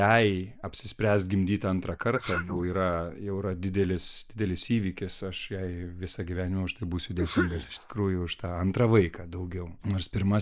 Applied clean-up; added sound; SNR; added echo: neural mask model Resemble Enhance denoiser.